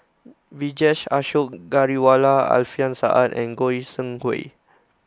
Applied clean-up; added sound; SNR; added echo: none; none; none; none.